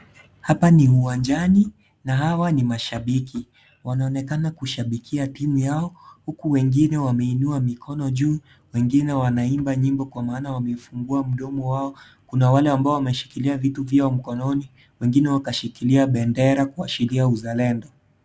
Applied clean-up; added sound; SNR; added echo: none; none; none; none.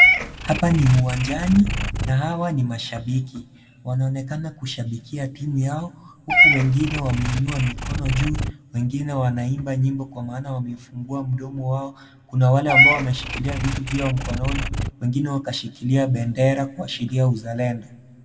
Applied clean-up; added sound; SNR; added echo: none; Meow / Purr; 2 dB; reverberation time 1.3 s.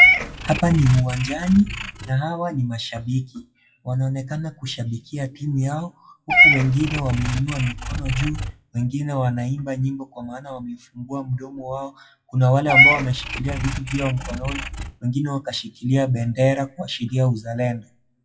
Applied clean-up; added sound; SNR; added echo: classical method WPE with log-MMSE.